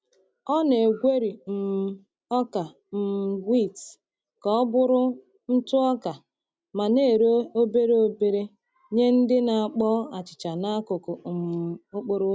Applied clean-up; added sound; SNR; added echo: none; none; none; none.